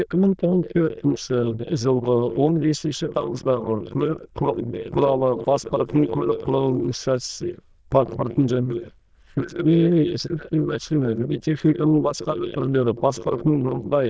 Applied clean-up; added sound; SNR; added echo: neural diffusion model UNIVERSE++.